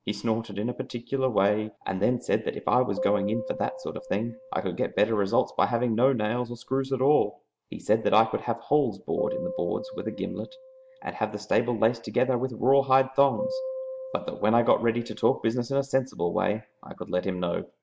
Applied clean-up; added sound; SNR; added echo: none; Piano; 12 dB; none.